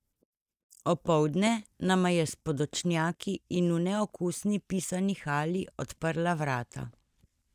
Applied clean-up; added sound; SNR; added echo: neural mask model DeepFilterNet 3.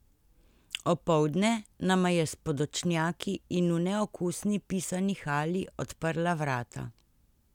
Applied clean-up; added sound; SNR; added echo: none; none; none; none.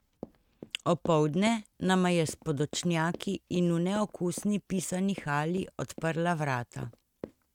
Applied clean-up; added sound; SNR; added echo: neural mask model RNNoise.